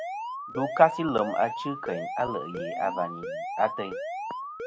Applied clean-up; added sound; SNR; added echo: none; Alarm; 6 dB; none.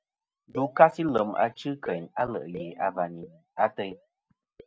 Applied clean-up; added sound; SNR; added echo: neural mask model DeepFilterNet 3.